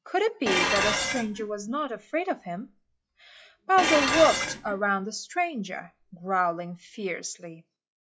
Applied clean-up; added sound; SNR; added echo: classical method log-MMSE.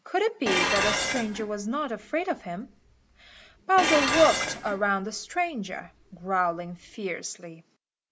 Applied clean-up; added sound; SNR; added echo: none; Dishes, pots, and pans; 3 dB; none.